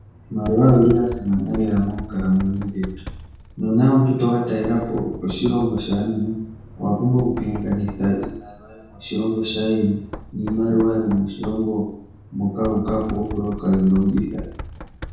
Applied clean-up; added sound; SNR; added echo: none; Knock; 14 dB; reverberation time 0.6 s.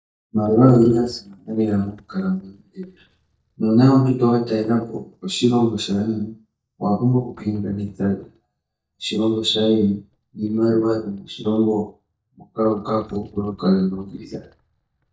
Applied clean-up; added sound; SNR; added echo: neural mask model DeepFilterNet 3.